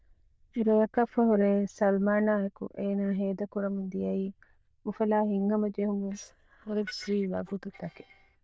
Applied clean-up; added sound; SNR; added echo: neural diffusion model UNIVERSE++.